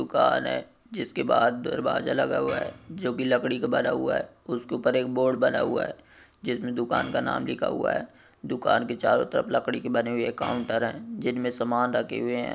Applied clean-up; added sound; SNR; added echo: none; none; none; none.